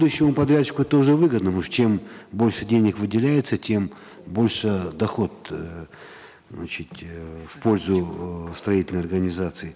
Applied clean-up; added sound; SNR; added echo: none; none; none; none.